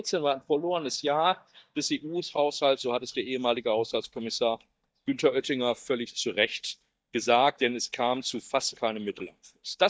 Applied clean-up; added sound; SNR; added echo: neural mask model DeepFilterNet 3.